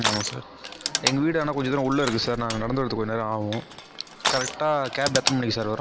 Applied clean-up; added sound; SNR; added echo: none; Crushing; 6 dB; none.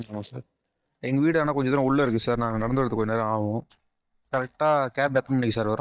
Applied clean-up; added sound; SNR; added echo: neural mask model DeepFilterNet 3.